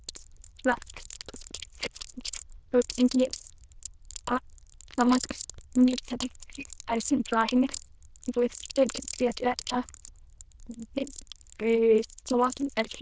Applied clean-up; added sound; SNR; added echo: neural diffusion model UNIVERSE++.